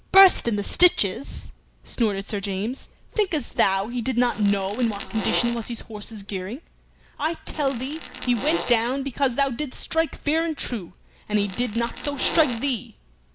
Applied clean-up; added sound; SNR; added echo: none; Fart; 10 dB; none.